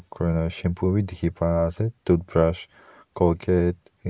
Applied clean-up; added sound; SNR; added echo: none; none; none; none.